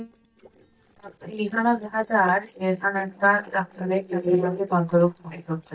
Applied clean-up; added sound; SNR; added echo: neural mask model DeepFilterNet 3.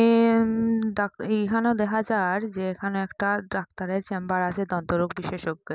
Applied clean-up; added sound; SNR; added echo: none; none; none; none.